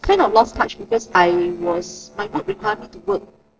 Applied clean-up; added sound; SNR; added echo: neural separator model SepFormer DNS4.